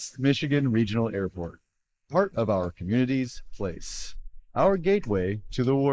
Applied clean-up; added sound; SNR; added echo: neural mask model Resemble Enhance denoiser.